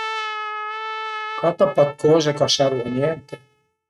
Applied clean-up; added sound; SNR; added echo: neural mask model RNNoise.